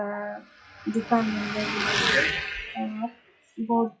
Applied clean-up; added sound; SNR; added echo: classical method WPE with log-MMSE.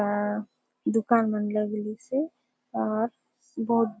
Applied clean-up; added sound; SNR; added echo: none; none; none; none.